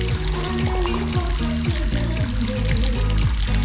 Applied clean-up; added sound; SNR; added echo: none; Liquid; 15 dB; reverberation time 0.9 s.